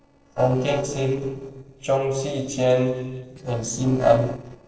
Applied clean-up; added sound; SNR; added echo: neural separator model SepFormer DNS4.